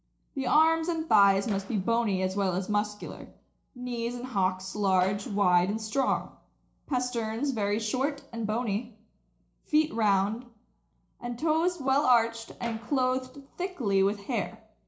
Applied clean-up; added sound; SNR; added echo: neural separator model SepFormer DNS4.